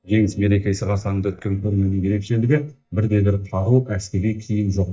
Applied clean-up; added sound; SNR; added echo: neural mask model DeepFilterNet 3.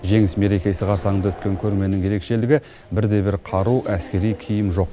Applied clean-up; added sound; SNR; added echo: none; none; none; none.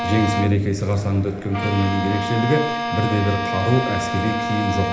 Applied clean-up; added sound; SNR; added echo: none; Bowed string instrument; 4 dB; reverberation time 1.0 s.